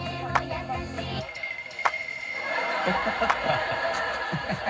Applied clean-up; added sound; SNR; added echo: none; Clapping; 6 dB; reverberation time 0.4 s.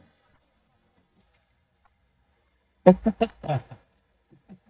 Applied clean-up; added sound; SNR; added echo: neural mask model DeepFilterNet 3.